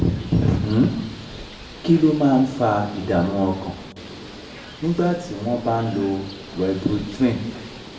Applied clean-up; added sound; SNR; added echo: none; Bird; 16 dB; reverberation time 0.7 s.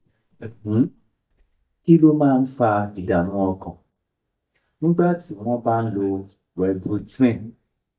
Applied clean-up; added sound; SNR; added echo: neural mask model DeepFilterNet 3.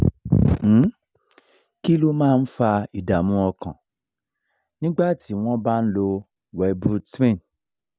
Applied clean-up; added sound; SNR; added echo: none; none; none; none.